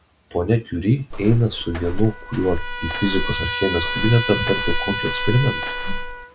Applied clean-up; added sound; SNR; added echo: none; Walk, footsteps + Trumpet; 3 dB; none.